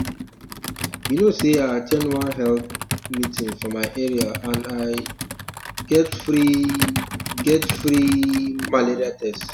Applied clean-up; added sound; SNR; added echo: none; Computer keyboard; 8 dB; none.